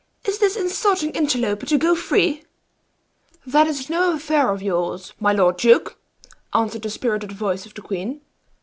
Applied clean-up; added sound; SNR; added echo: none; none; none; none.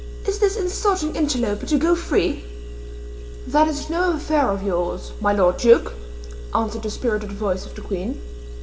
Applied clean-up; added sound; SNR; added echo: none; Engine; 10 dB; reverberation time 2.3 s.